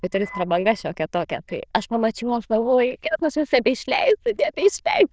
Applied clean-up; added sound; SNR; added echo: neural diffusion model UNIVERSE++.